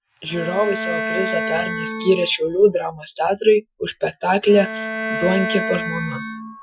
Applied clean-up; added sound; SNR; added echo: classical method Wiener filter.